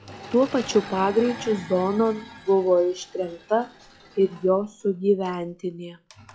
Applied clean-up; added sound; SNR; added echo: classical method log-MMSE.